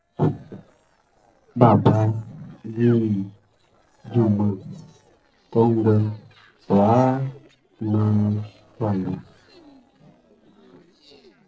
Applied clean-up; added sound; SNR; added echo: neural separator model SepFormer DNS4.